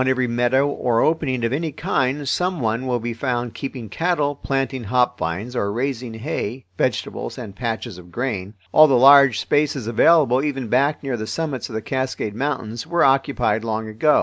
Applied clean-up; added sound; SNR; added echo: none; none; none; none.